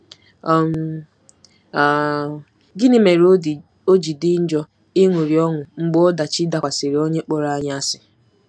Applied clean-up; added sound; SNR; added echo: none; none; none; none.